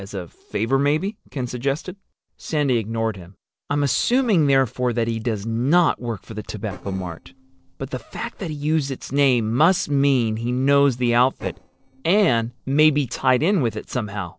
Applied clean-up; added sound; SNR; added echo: neural separator model SepFormer DNS4.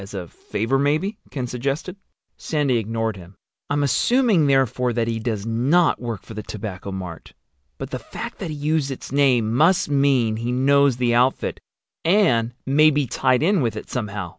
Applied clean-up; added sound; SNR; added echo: none; none; none; none.